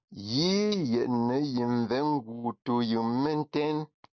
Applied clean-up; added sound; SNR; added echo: none; none; none; none.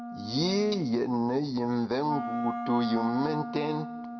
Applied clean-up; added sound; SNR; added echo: none; Wind instrument, woodwind instrument; 8 dB; reverberation time 0.9 s.